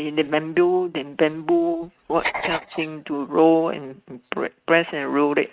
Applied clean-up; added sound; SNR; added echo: neural mask model RNNoise.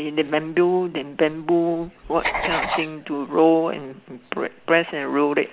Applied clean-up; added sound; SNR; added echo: none; Writing; 10 dB; none.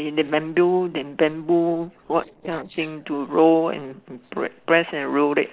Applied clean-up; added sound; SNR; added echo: neural separator model SepFormer DNS4.